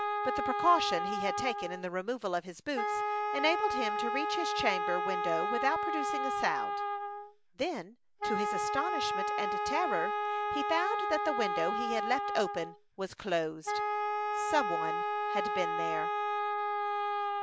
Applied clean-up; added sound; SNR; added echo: none; Wind instrument, woodwind instrument; -2 dB; none.